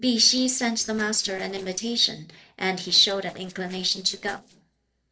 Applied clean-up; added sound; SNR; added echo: neural separator model SepFormer DNS4.